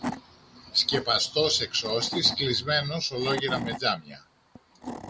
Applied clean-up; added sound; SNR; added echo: none; Wood / Tools; 11 dB; none.